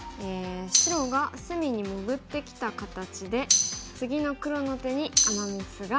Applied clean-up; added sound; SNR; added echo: none; Tambourine; -5 dB; none.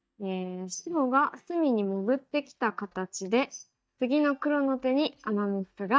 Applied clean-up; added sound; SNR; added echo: neural mask model DeepFilterNet 3.